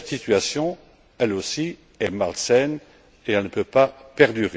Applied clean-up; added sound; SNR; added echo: none; none; none; none.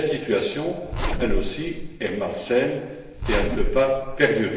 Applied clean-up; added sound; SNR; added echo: none; Zipper (clothing); 2 dB; reverberation time 1.0 s.